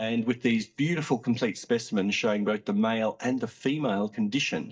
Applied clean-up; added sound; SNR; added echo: neural mask model DeepFilterNet 3.